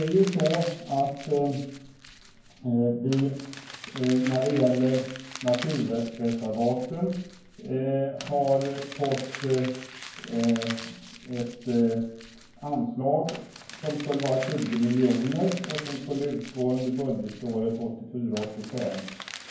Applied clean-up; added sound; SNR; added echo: none; Crumpling, crinkling; 15 dB; reverberation time 0.9 s.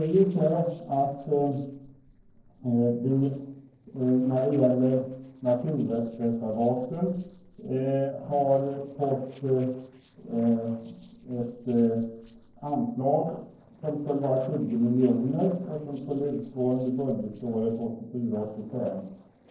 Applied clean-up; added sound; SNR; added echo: neural separator model SepFormer DNS4.